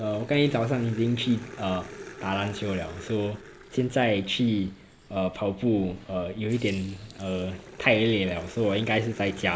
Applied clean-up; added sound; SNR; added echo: none; Growling; 18 dB; none.